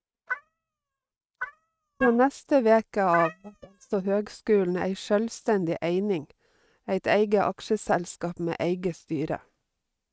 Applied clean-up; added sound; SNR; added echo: neural mask model RNNoise.